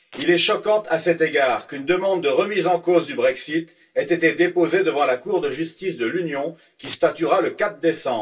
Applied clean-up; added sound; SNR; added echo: none; Domestic sounds, home sounds; 18 dB; reverberation time 0.2 s.